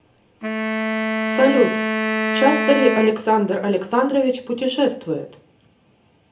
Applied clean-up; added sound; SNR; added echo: none; Wind instrument, woodwind instrument; 2 dB; reverberation time 0.3 s.